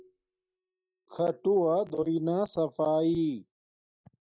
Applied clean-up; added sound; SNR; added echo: neural mask model DeepFilterNet 3.